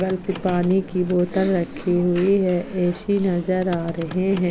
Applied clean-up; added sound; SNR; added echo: none; Computer keyboard; 15 dB; none.